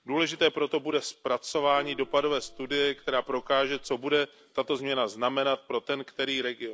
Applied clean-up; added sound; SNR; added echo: none; Gong; 20 dB; none.